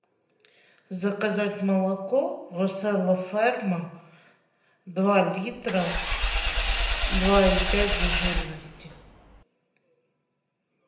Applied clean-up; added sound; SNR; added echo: none; Engine / Vehicle; -1 dB; reverberation time 0.8 s.